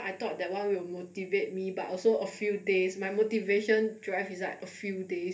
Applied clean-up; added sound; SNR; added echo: none; none; none; reverberation time 0.3 s.